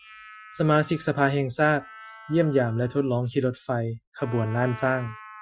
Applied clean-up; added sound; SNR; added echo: classical method Wiener filter.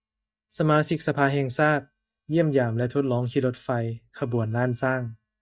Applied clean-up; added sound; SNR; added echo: neural mask model DeepFilterNet 3.